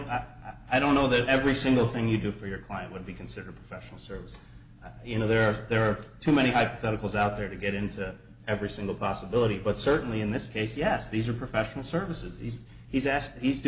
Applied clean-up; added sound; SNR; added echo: none; none; none; none.